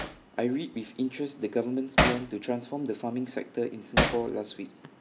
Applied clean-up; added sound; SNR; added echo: none; Hammer; 1 dB; reverberation time 1.2 s.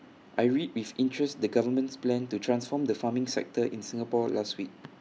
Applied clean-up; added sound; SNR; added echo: none; none; none; none.